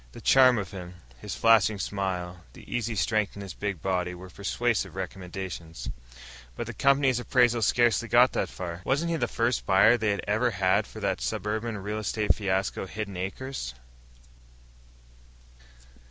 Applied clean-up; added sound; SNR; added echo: none; none; none; none.